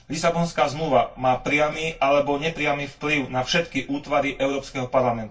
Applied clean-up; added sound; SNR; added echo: none; none; none; reverberation time 0.2 s.